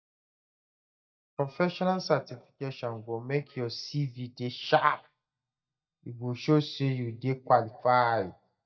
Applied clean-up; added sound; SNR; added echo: neural mask model DeepFilterNet 3.